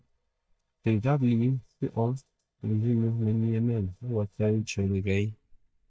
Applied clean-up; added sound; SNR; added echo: neural mask model DeepFilterNet 3.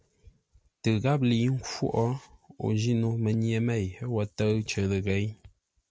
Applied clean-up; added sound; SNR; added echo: none; none; none; none.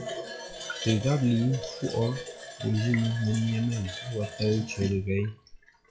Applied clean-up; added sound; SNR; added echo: classical method log-MMSE.